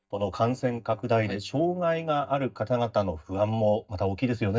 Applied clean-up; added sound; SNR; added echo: neural mask model DeepFilterNet 3.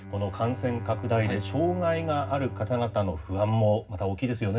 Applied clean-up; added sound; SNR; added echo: none; Bowed string instrument; 11 dB; reverberation time 0.4 s.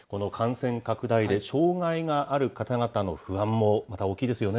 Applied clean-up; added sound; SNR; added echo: none; none; none; none.